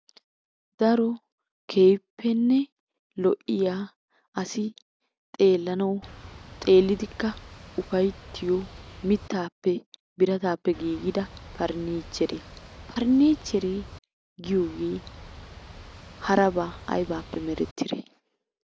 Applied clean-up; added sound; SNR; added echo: none; Boat, Water vehicle; 17 dB; none.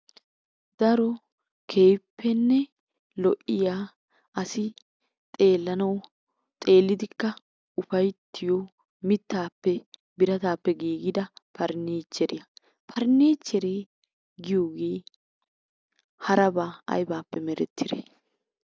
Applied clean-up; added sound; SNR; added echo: none; none; none; none.